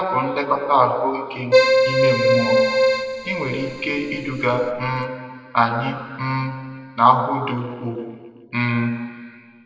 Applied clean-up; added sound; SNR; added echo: none; Keyboard (musical); -3 dB; reverberation time 2.1 s.